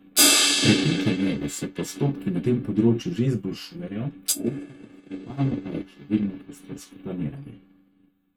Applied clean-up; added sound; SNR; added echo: neural mask model RNNoise.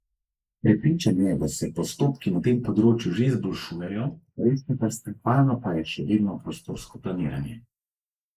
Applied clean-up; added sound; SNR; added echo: neural mask model Resemble Enhance denoiser.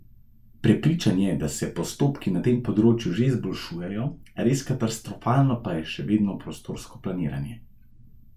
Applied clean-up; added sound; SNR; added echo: none; none; none; none.